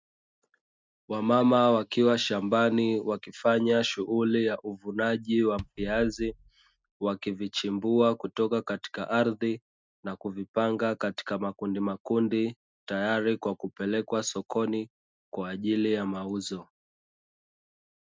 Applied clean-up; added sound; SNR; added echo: neural mask model RNNoise.